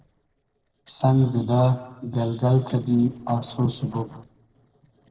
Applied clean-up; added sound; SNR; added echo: neural separator model SepFormer DNS4.